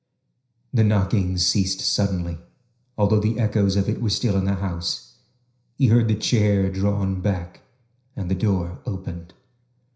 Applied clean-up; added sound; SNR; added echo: none; none; none; reverberation time 0.5 s.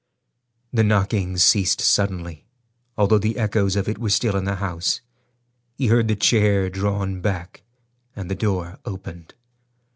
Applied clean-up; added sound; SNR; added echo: none; none; none; none.